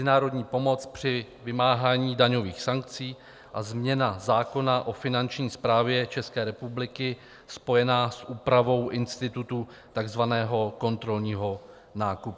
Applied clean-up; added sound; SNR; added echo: none; none; none; none.